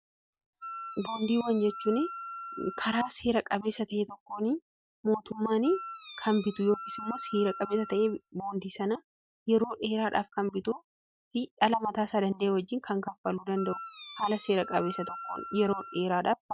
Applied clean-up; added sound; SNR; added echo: none; Wind instrument, woodwind instrument; 12 dB; none.